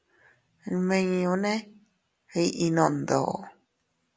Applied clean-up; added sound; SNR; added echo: none; none; none; none.